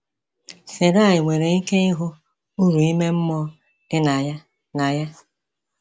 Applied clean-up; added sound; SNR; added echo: none; none; none; none.